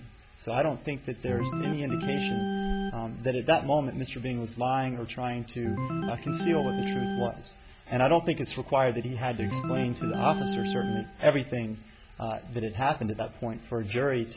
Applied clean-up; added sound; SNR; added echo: none; Organ; 4 dB; none.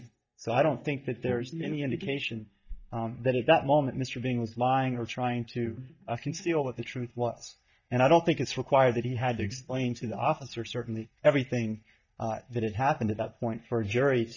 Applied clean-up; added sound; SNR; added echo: neural mask model DeepFilterNet 3.